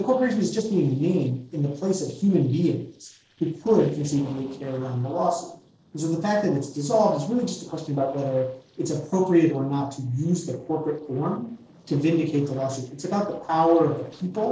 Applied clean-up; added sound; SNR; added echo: neural separator model SepFormer DNS4.